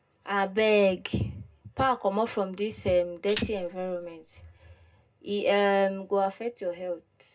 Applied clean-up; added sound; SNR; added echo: none; Tambourine; -3 dB; reverberation time 0.2 s.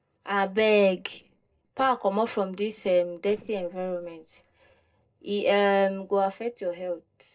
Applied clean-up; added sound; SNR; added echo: neural separator model SepFormer DNS4.